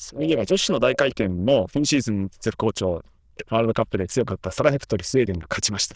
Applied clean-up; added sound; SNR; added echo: neural diffusion model UNIVERSE++.